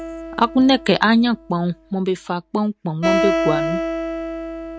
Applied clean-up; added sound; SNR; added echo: none; Acoustic guitar; 5 dB; none.